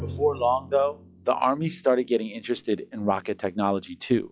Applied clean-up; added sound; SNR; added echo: classical method log-MMSE.